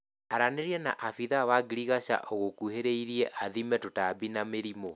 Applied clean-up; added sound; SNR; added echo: none; none; none; none.